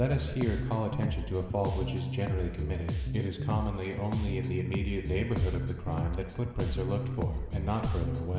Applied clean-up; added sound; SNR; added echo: none; Bass guitar; 1 dB; reverberation time 2.1 s.